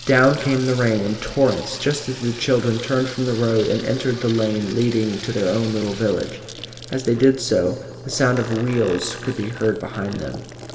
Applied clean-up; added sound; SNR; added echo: none; Sink (filling or washing) / Water tap, faucet; 16 dB; reverberation time 2.2 s.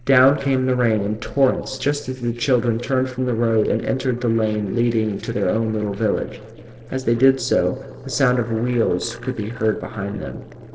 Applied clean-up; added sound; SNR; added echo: neural separator model SepFormer DNS4.